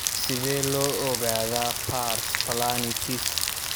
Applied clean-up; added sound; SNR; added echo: none; Rain; -1 dB; none.